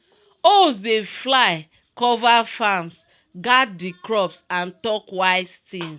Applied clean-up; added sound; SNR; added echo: none; none; none; none.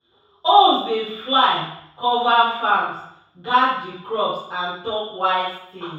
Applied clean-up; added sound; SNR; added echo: none; none; none; reverberation time 0.7 s.